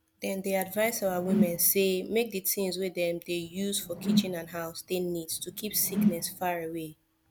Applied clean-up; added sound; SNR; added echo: none; Whoosh, swoosh, swish; 3 dB; none.